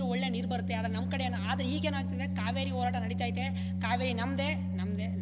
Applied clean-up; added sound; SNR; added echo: none; Organ; -3 dB; none.